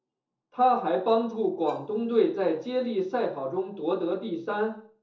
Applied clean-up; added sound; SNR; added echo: neural separator model SepFormer DNS4.